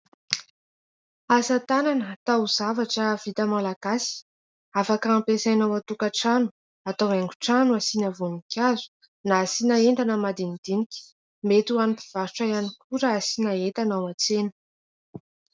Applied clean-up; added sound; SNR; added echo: none; none; none; none.